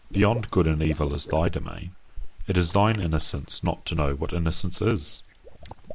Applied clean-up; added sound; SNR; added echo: neural mask model Resemble Enhance denoiser.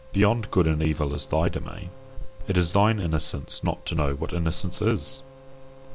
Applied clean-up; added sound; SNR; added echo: none; none; none; none.